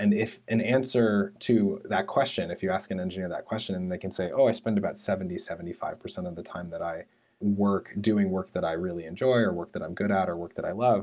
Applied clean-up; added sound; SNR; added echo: none; none; none; none.